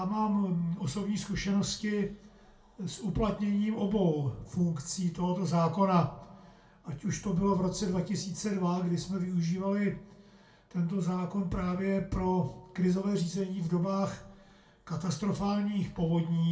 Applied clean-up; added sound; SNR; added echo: none; none; none; reverberation time 0.3 s.